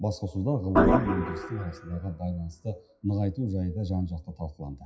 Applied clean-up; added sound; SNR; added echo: classical method WPE with log-MMSE.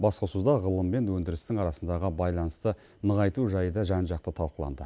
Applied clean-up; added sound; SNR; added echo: none; none; none; none.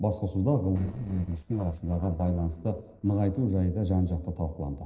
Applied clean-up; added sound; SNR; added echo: neural separator model SepFormer DNS4.